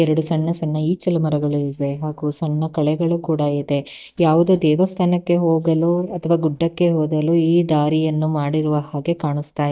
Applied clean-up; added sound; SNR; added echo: neural mask model DeepFilterNet 3.